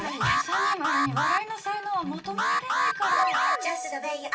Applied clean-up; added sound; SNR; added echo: none; Alarm; -3 dB; reverberation time 0.2 s.